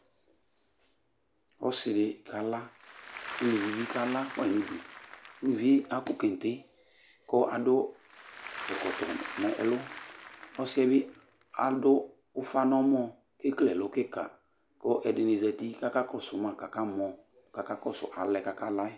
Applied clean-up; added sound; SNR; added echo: none; Applause / Crowd; 12 dB; none.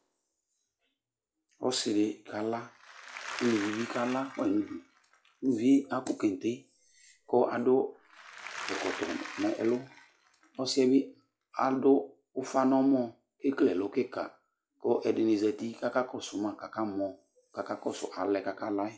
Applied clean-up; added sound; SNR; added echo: classical method log-MMSE.